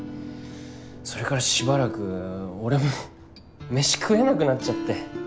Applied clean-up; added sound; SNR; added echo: none; none; none; none.